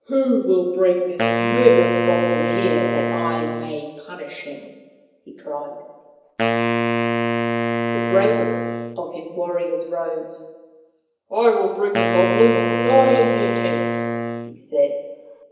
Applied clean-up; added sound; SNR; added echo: none; Wind instrument, woodwind instrument; 1 dB; reverberation time 1.0 s.